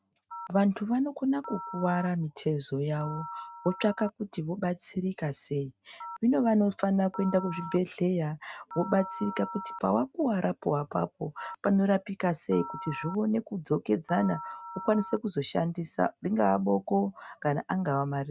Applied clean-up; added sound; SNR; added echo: neural mask model RNNoise.